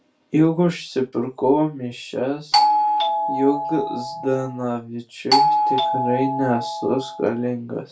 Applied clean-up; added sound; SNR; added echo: none; Doorbell; -2 dB; reverberation time 0.2 s.